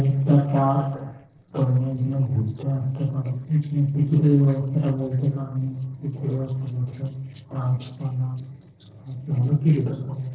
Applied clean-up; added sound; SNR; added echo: neural separator model SepFormer DNS4.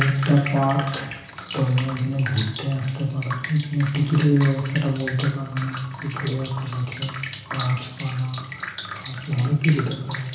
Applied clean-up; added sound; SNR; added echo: none; Drip; 11 dB; reverberation time 0.9 s.